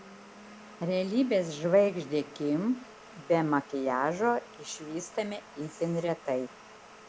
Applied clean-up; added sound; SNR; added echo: none; Domestic sounds, home sounds; 20 dB; none.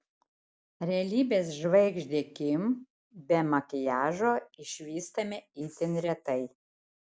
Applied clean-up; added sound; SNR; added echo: none; none; none; none.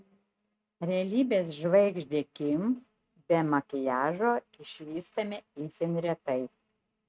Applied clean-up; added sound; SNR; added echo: neural mask model RNNoise.